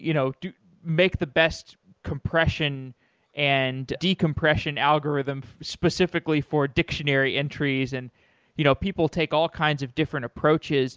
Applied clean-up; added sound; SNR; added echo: none; none; none; none.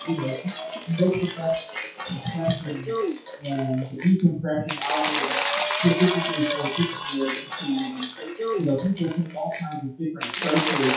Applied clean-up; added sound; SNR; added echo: classical method WPE with log-MMSE.